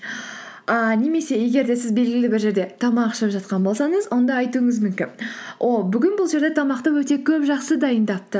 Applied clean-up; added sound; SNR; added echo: none; none; none; none.